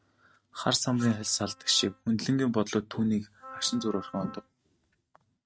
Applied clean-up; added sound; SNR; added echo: neural mask model RNNoise.